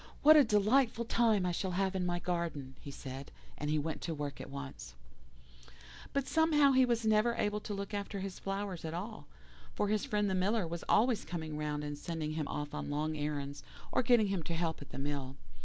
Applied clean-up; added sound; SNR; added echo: none; none; none; none.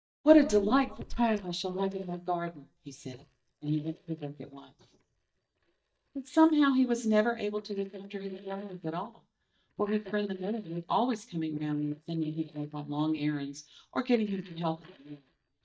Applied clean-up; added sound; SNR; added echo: neural mask model DeepFilterNet 3.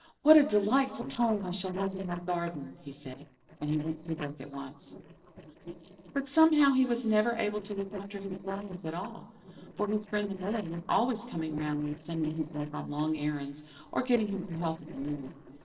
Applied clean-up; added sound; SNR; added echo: neural separator model SepFormer DNS4.